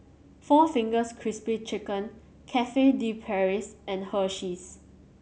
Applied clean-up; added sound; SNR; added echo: none; none; none; none.